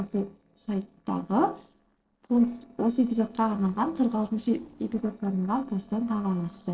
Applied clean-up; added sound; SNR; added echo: neural separator model SepFormer DNS4.